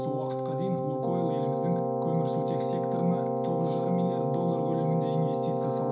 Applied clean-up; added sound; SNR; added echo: none; Keyboard (musical); -4 dB; reverberation time 0.5 s.